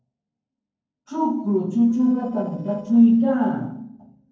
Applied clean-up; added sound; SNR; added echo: neural separator model SepFormer DNS4.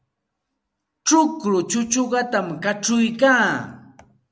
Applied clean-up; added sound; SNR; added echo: none; none; none; none.